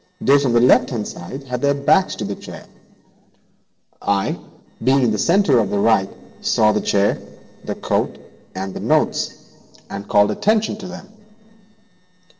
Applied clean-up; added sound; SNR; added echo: neural separator model SepFormer DNS4.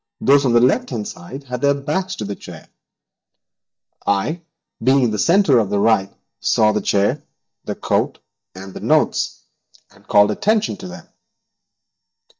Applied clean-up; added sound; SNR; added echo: neural mask model DeepFilterNet 3.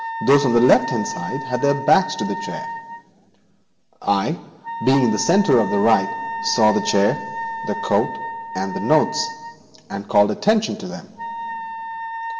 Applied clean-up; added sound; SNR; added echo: none; Wind instrument, woodwind instrument; 9 dB; reverberation time 2.9 s.